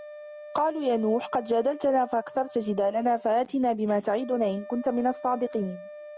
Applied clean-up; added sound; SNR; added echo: none; Wind instrument, woodwind instrument; 17 dB; none.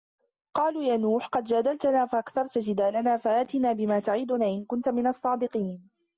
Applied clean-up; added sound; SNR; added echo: none; none; none; none.